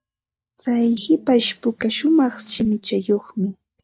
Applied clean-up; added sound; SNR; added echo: neural mask model DeepFilterNet 3.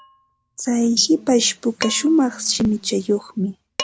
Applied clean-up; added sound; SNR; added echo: none; Dishes, pots, and pans; 16 dB; none.